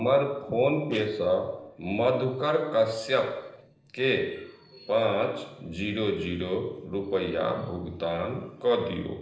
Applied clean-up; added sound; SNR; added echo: neural separator model SepFormer DNS4.